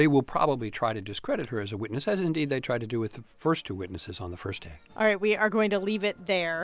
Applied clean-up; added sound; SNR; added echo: none; none; none; none.